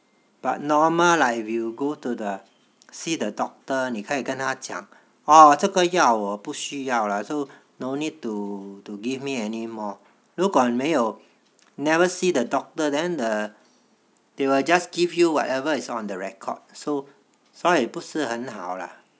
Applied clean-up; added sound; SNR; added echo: none; none; none; none.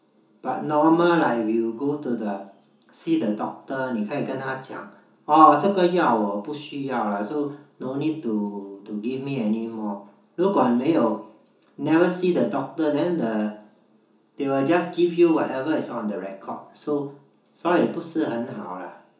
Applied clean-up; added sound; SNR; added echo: none; none; none; reverberation time 0.7 s.